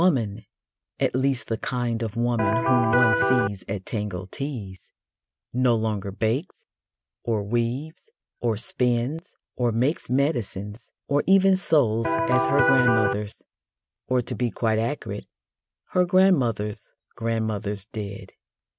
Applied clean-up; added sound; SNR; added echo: none; Electric guitar; -3 dB; none.